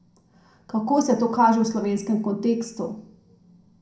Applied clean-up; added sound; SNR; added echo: none; none; none; reverberation time 0.5 s.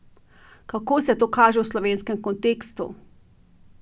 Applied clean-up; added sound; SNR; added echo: none; none; none; none.